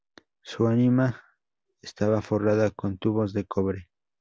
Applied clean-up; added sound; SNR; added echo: none; none; none; none.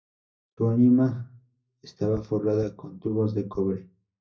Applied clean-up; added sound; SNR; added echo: neural mask model DeepFilterNet 3.